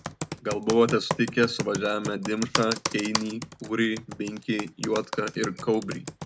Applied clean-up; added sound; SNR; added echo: none; Computer keyboard; 8 dB; none.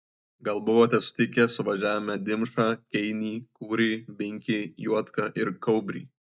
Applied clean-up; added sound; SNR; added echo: none; none; none; none.